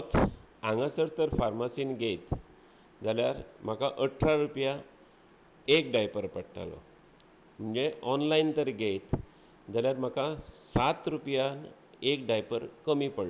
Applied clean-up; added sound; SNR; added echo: none; none; none; none.